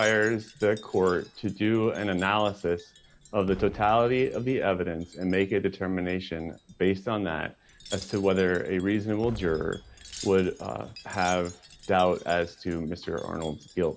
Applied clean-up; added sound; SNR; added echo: none; Wind chime + Explosion; 20 dB; none.